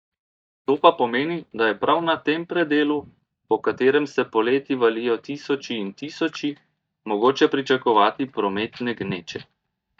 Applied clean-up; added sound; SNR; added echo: neural mask model DeepFilterNet 3.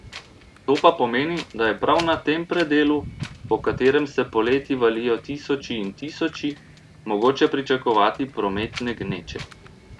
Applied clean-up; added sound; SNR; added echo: none; Wind; 16 dB; none.